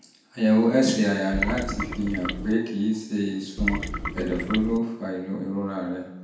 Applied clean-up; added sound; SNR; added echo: none; Trickle, dribble / Water tap, faucet; 5 dB; reverberation time 0.9 s.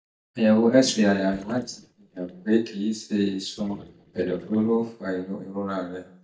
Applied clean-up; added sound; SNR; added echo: neural mask model DeepFilterNet 3.